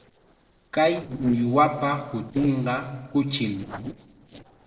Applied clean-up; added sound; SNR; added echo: neural separator model SepFormer DNS4.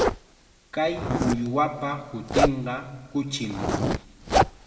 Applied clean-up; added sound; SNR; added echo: none; Zipper (clothing); -2 dB; reverberation time 1.7 s.